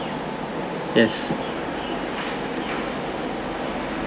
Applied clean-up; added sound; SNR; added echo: none; none; none; none.